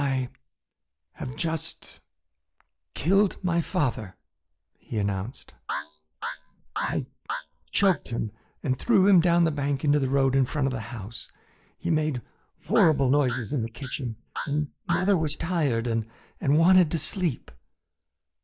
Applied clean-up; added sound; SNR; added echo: neural mask model Resemble Enhance denoiser.